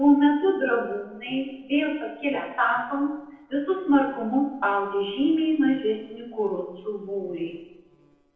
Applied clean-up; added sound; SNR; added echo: neural separator model SepFormer DNS4.